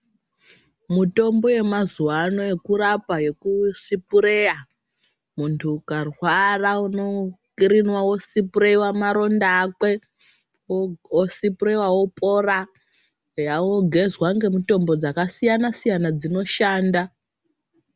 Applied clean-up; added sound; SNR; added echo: none; none; none; none.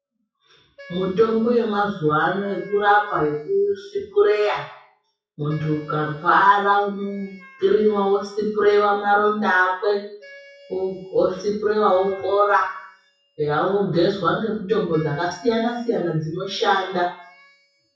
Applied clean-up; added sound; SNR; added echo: classical method WPE with log-MMSE.